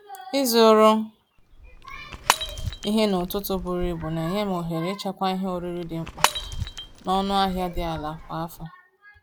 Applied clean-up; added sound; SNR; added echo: none; Shatter / Crushing; 7 dB; none.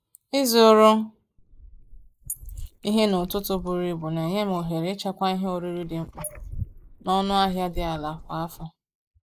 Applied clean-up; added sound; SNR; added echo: neural mask model Resemble Enhance denoiser.